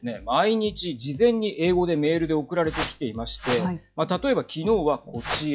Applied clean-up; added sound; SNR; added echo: classical method log-MMSE.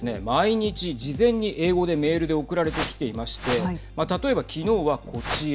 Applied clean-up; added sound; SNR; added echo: none; Whoosh, swoosh, swish; 8 dB; none.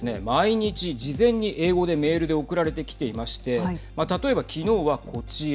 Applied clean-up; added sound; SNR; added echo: none; none; none; none.